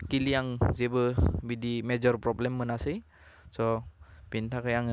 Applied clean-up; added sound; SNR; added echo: none; none; none; none.